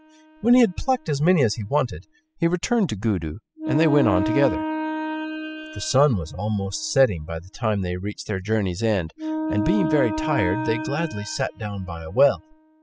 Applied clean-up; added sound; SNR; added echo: classical method spectral subtraction.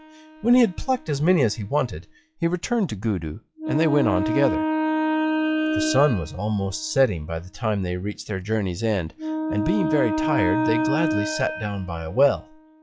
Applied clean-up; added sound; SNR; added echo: classical method log-MMSE.